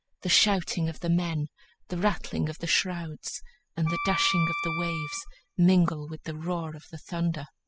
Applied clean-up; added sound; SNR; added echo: classical method spectral subtraction.